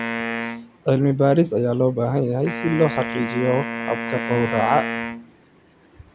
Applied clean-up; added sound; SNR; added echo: none; Wind instrument, woodwind instrument; 8 dB; none.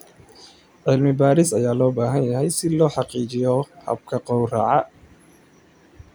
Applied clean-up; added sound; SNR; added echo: none; none; none; none.